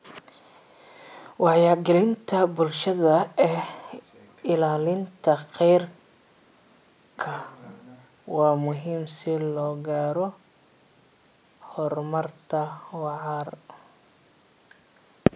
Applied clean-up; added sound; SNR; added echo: none; none; none; none.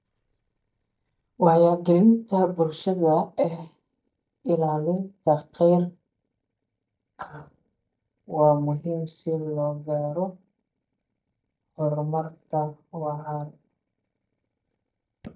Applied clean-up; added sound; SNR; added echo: neural mask model DeepFilterNet 3.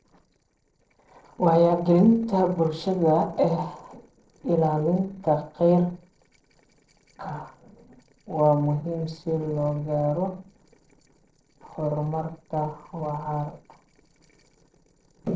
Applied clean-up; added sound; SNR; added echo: neural separator model SepFormer DNS4.